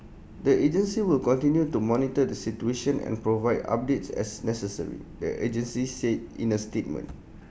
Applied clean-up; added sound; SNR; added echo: none; none; none; none.